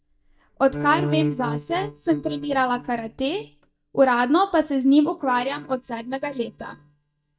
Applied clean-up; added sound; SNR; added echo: neural mask model DeepFilterNet 3.